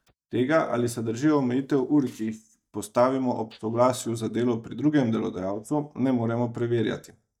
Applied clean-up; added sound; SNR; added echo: neural mask model DeepFilterNet 3.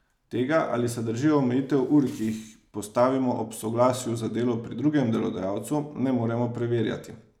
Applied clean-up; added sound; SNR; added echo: none; none; none; none.